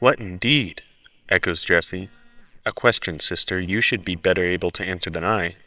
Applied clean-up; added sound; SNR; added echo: neural separator model SepFormer WHAMR!.